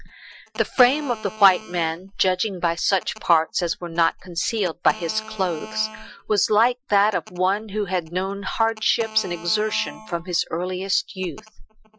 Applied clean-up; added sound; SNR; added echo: classical method Wiener filter.